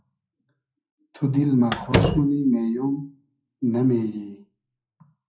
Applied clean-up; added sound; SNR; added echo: classical method WPE with log-MMSE.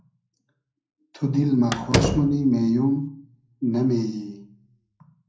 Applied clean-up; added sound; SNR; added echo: none; Slam; 2 dB; reverberation time 0.6 s.